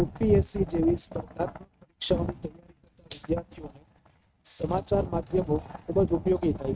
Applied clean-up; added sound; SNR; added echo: neural mask model RNNoise.